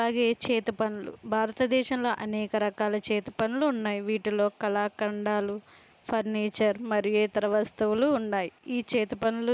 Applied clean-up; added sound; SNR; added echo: none; none; none; none.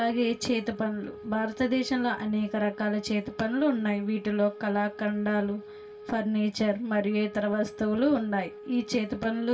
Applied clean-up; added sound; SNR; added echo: none; Wind instrument, woodwind instrument; 16 dB; reverberation time 0.2 s.